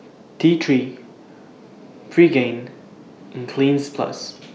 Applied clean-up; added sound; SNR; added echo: none; none; none; none.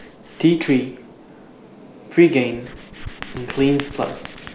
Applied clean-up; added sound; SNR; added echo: none; Writing; 17 dB; none.